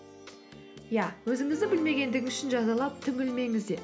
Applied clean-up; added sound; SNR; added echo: none; Acoustic guitar / Strum; 14 dB; none.